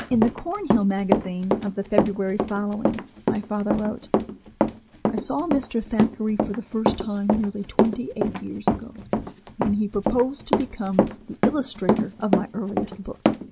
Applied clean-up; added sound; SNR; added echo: none; Run; -1 dB; none.